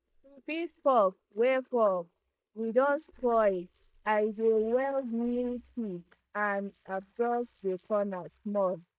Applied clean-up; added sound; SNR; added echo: neural mask model DeepFilterNet 3.